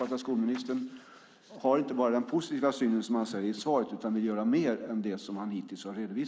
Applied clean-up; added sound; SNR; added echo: none; none; none; none.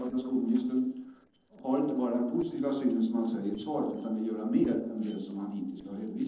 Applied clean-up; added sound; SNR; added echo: neural separator model SepFormer DNS4.